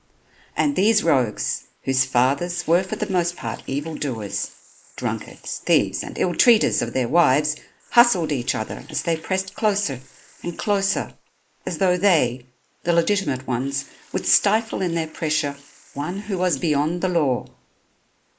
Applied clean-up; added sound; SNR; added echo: neural mask model Resemble Enhance denoiser.